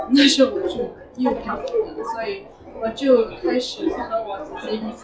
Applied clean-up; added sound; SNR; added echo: classical method log-MMSE.